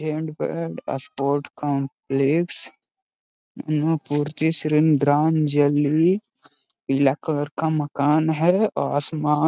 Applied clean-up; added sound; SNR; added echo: none; none; none; none.